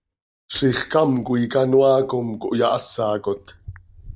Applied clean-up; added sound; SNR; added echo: neural mask model DeepFilterNet 3.